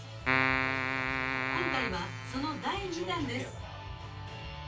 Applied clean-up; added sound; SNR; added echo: none; Keyboard (musical); -4 dB; reverberation time 0.3 s.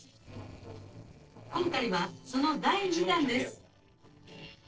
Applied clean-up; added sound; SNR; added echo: neural separator model SepFormer DNS4.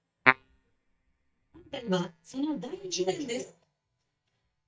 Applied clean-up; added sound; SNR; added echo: neural mask model DeepFilterNet 3.